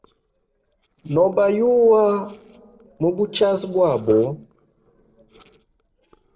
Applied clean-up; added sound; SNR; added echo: neural separator model SepFormer DNS4.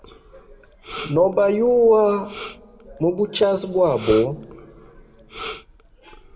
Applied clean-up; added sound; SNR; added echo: none; Respiratory sounds; 16 dB; reverberation time 1.0 s.